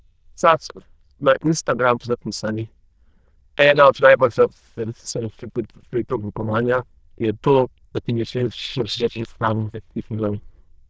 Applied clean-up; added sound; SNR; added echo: neural diffusion model UNIVERSE++.